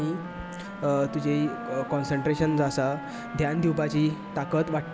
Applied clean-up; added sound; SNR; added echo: none; Wind instrument, woodwind instrument; 10 dB; none.